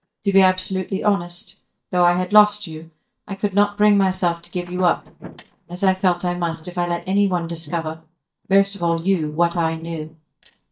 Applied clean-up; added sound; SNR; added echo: neural mask model DeepFilterNet 3.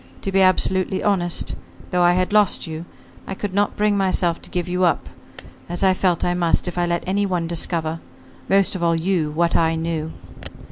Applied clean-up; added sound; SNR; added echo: none; none; none; none.